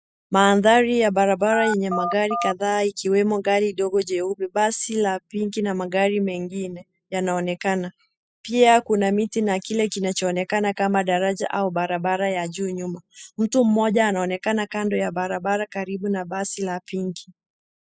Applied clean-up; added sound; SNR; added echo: classical method spectral subtraction.